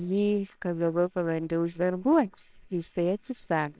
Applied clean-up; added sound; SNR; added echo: neural separator model SepFormer WHAMR!.